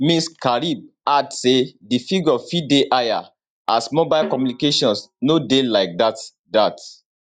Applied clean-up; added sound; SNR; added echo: neural mask model DeepFilterNet 3.